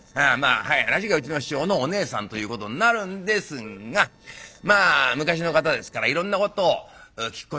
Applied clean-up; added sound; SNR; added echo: neural separator model SepFormer DNS4.